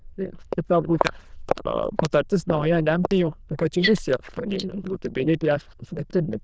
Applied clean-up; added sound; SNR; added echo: neural diffusion model UNIVERSE++.